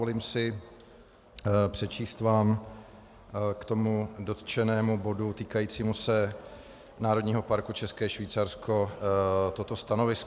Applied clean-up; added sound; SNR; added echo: none; none; none; none.